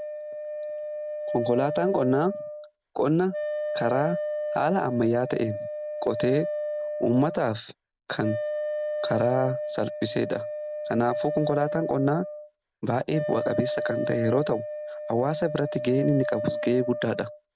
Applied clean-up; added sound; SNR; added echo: none; Wind instrument, woodwind instrument; 4 dB; none.